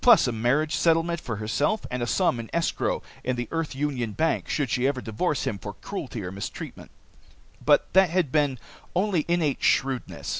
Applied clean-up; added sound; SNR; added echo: none; none; none; none.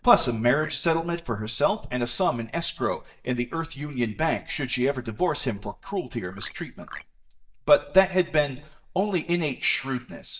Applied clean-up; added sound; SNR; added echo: neural mask model DeepFilterNet 3.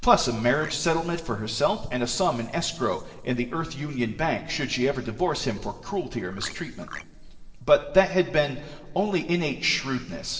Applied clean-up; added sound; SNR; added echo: neural separator model SepFormer DNS4.